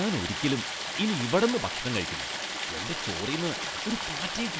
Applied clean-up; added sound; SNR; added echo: none; Stream; 3 dB; none.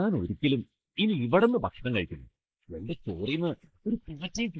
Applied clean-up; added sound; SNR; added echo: neural mask model Resemble Enhance denoiser.